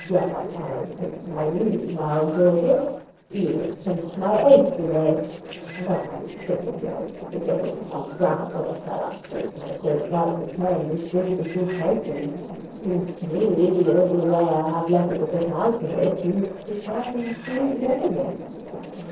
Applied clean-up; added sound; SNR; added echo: neural separator model SepFormer DNS4.